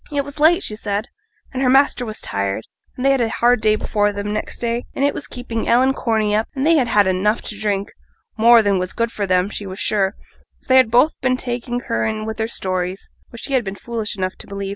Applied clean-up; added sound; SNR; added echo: none; none; none; none.